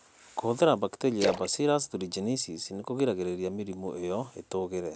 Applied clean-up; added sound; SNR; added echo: none; Splash, splatter; 9 dB; none.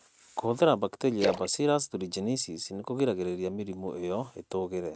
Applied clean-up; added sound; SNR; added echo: neural mask model RNNoise.